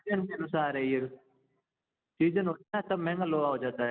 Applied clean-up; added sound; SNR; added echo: none; none; none; none.